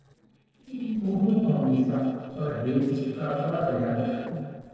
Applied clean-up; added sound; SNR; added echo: neural separator model SepFormer DNS4.